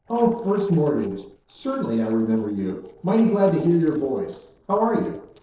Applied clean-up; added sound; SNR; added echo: neural separator model SepFormer DNS4.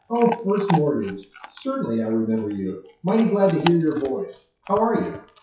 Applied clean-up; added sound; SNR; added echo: classical method WPE with log-MMSE.